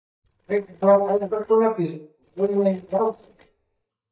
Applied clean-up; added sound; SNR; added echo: neural mask model DeepFilterNet 3.